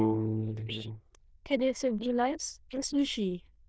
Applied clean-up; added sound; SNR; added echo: neural diffusion model UNIVERSE++.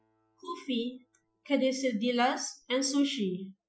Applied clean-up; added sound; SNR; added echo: classical method Wiener filter.